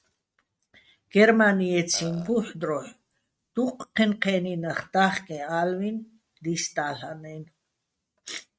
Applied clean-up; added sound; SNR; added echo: neural mask model RNNoise.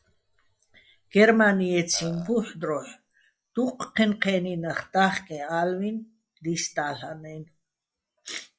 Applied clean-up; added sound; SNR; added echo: classical method log-MMSE.